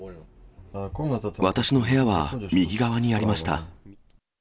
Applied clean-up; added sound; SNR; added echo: none; none; none; none.